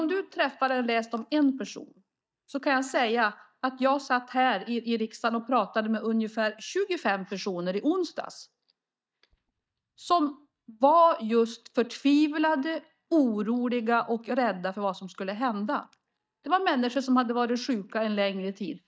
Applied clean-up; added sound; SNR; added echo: neural mask model DeepFilterNet 3.